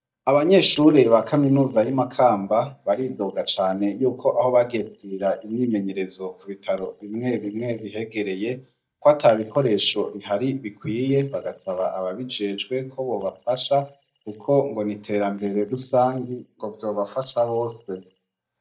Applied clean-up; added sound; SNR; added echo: neural mask model DeepFilterNet 3.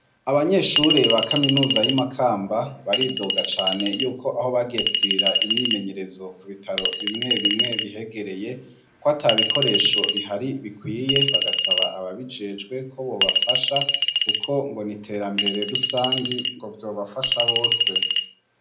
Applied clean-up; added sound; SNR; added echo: none; Chink, clink; -1 dB; reverberation time 0.5 s.